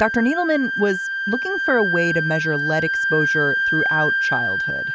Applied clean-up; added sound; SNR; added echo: none; Wind instrument, woodwind instrument; -1 dB; none.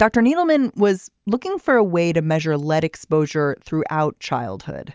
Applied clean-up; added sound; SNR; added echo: none; none; none; none.